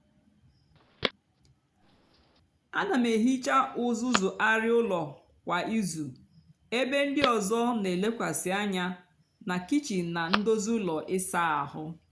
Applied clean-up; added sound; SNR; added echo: none; Telephone; 13 dB; none.